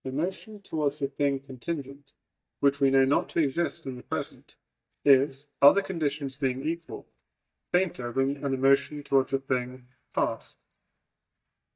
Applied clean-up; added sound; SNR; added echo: neural mask model DeepFilterNet 3.